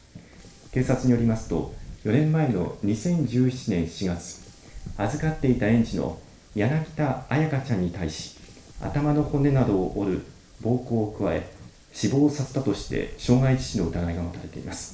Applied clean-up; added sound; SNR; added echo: none; Wind; 16 dB; reverberation time 0.5 s.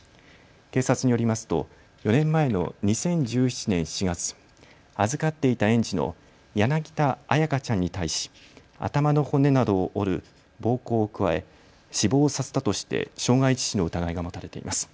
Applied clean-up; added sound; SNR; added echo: none; none; none; none.